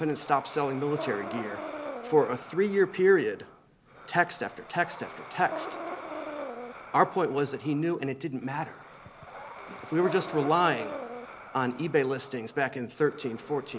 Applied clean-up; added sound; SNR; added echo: none; Breathing; 12 dB; none.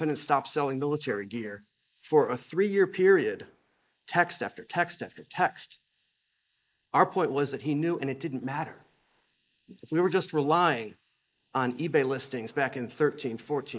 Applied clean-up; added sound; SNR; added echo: neural mask model Resemble Enhance denoiser.